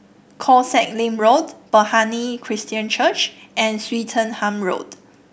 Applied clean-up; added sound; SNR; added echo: none; none; none; none.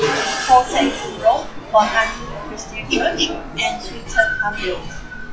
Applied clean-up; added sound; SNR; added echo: classical method log-MMSE.